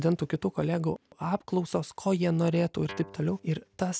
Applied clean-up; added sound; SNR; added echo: none; Guitar; 19 dB; none.